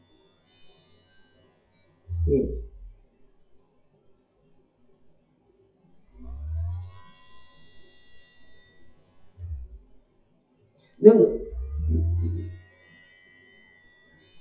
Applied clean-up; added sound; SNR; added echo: classical method WPE with log-MMSE.